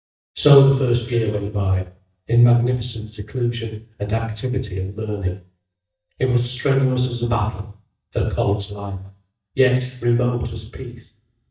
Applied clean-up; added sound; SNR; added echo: neural mask model DeepFilterNet 3.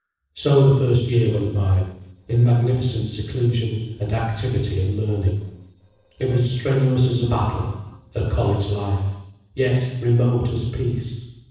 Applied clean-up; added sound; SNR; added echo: neural separator model SepFormer DNS4.